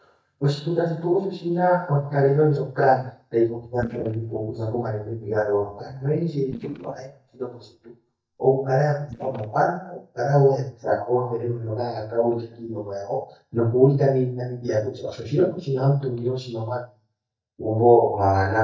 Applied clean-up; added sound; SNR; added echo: neural mask model DeepFilterNet 3.